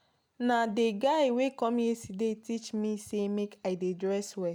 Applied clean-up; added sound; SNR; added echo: none; none; none; none.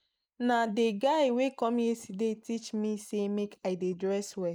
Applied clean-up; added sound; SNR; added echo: neural mask model Resemble Enhance denoiser.